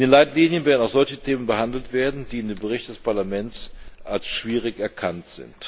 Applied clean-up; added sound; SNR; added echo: none; Fire; 18 dB; none.